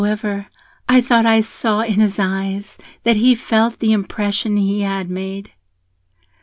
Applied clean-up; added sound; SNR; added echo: none; none; none; none.